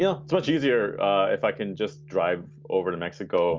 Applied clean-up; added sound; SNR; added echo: none; none; none; none.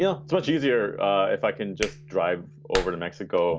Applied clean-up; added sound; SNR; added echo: none; Clapping; 12 dB; none.